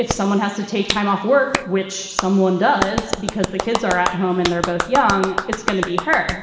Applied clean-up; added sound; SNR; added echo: none; Clapping; 6 dB; reverberation time 2.0 s.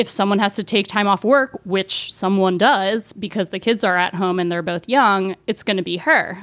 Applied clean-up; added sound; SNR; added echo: none; none; none; none.